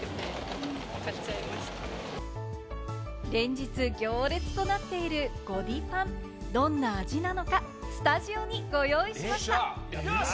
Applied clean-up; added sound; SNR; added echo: none; none; none; none.